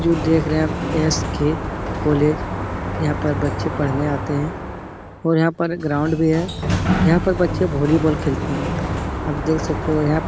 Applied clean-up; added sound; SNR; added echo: none; Sliding door; 3 dB; none.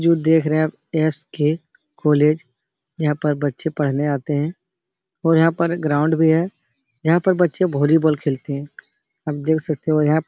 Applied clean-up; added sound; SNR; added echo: none; none; none; none.